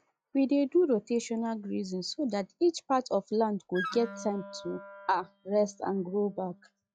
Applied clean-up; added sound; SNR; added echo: classical method log-MMSE.